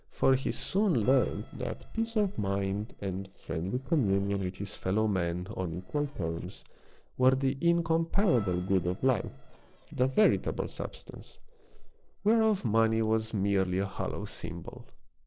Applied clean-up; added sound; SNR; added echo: neural separator model SepFormer DNS4.